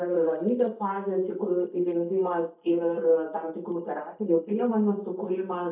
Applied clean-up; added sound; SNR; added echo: neural mask model DeepFilterNet 3.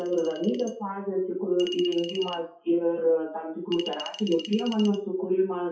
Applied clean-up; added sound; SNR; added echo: classical method WPE with log-MMSE.